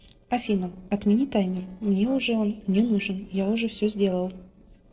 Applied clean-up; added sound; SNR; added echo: neural separator model SepFormer DNS4.